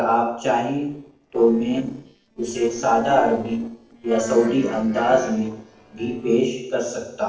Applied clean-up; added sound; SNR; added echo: neural separator model SepFormer DNS4.